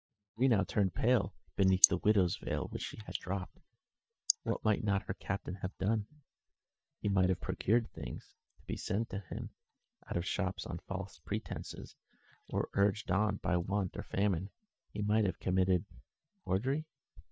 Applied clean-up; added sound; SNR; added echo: neural mask model DeepFilterNet 3.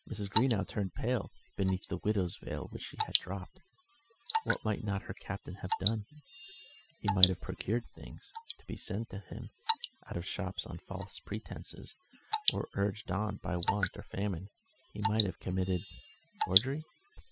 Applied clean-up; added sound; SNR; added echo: classical method spectral subtraction.